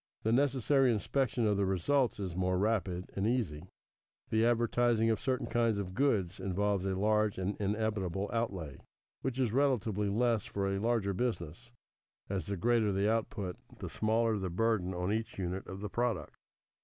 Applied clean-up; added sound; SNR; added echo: none; none; none; none.